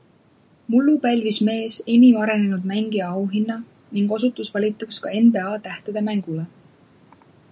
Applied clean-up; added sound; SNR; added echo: none; none; none; none.